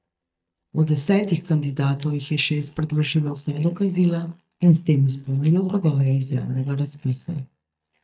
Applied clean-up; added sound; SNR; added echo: neural mask model DeepFilterNet 3.